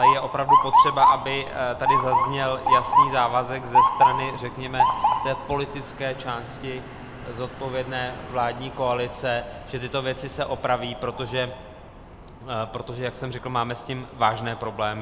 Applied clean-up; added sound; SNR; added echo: none; Motor vehicle (road) / Siren; -3 dB; none.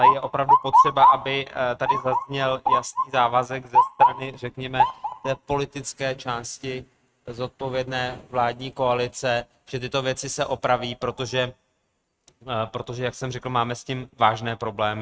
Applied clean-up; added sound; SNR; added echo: neural mask model RNNoise.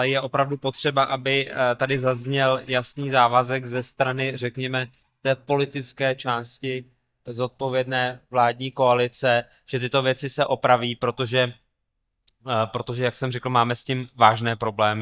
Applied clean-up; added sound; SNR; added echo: neural mask model DeepFilterNet 3.